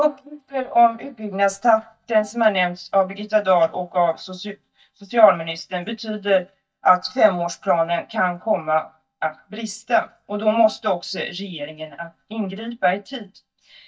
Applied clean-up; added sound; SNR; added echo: neural mask model DeepFilterNet 3.